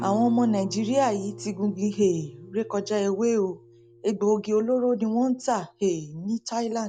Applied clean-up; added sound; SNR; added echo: none; Guitar; 18 dB; none.